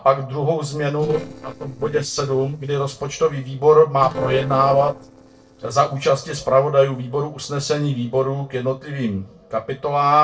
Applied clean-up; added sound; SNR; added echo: neural separator model SepFormer DNS4.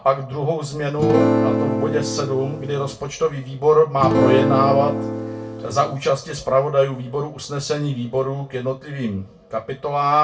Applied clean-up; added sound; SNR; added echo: none; Acoustic guitar / Strum; 0 dB; reverberation time 0.2 s.